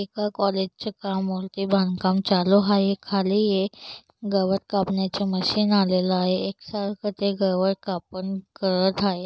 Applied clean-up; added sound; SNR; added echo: none; none; none; none.